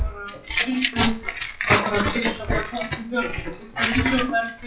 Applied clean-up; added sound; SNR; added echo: classical method log-MMSE.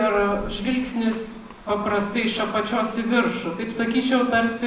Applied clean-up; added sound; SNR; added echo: none; none; none; none.